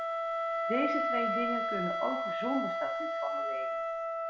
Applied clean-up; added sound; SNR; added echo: none; Wind instrument, woodwind instrument; -5 dB; none.